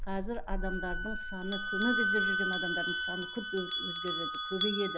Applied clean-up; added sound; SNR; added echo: none; Bell + Wind instrument, woodwind instrument; -4 dB; none.